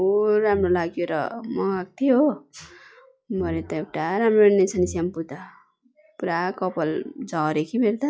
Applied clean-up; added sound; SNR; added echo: classical method log-MMSE.